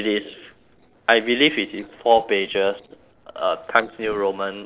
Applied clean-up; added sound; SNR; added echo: neural separator model SepFormer DNS4.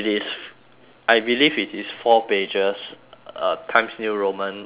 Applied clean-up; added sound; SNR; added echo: none; none; none; none.